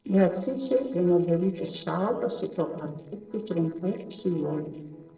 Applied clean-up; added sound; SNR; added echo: neural separator model SepFormer DNS4.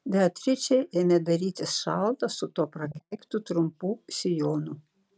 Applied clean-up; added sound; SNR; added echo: none; none; none; none.